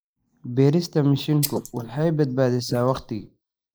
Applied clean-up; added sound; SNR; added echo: neural mask model Resemble Enhance denoiser.